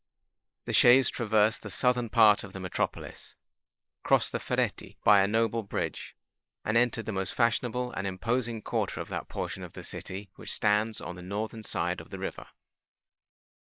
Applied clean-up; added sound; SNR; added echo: neural mask model Resemble Enhance denoiser.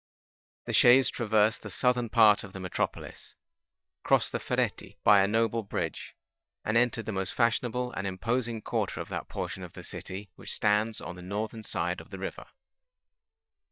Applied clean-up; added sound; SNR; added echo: neural mask model DeepFilterNet 3.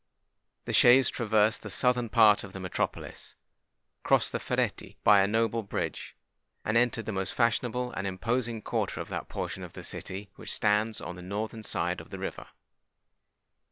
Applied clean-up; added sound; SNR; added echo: none; none; none; none.